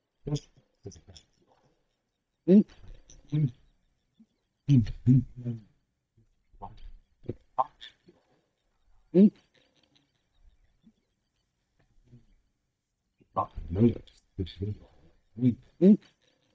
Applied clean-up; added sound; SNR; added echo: neural mask model DeepFilterNet 3.